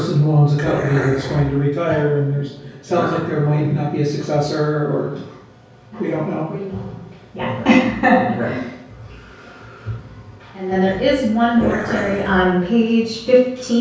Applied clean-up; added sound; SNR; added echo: none; Growling; 6 dB; reverberation time 0.6 s.